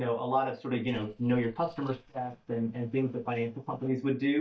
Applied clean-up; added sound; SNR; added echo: neural mask model DeepFilterNet 3.